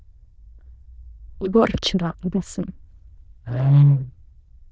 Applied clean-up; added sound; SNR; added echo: neural diffusion model UNIVERSE++.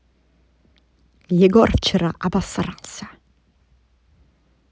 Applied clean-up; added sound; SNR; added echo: none; none; none; none.